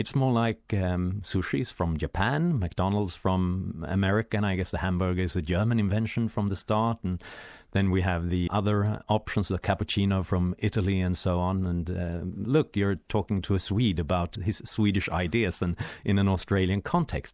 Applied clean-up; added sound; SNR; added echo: none; none; none; none.